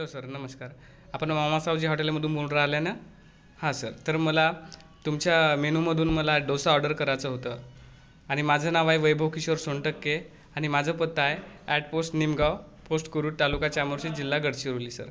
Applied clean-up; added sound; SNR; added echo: none; Tap / Bass drum; 15 dB; none.